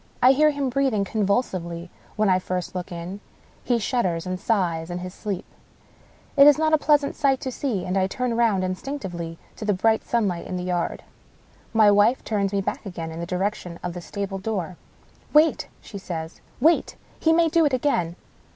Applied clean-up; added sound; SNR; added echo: none; none; none; none.